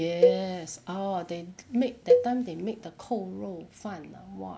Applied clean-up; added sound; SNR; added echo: none; Cowbell; -4 dB; none.